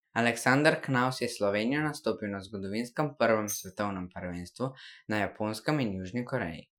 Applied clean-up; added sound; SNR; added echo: classical method Wiener filter.